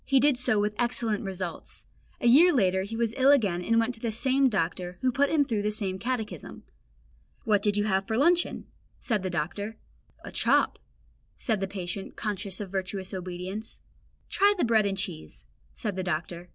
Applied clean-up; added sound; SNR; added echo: none; none; none; none.